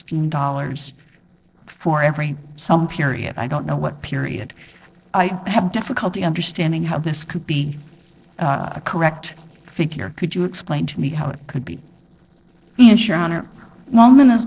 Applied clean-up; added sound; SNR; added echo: neural separator model SepFormer DNS4.